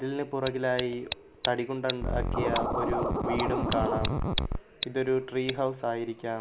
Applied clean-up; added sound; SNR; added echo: none; Scratching (performance technique) + Tick; 1 dB; none.